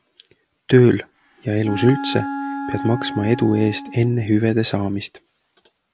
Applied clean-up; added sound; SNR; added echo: none; Wind instrument, woodwind instrument; 10 dB; none.